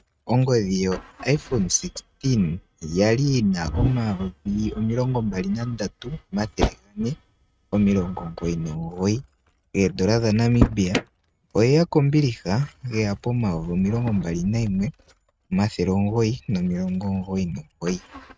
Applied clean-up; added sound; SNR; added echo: neural mask model RNNoise.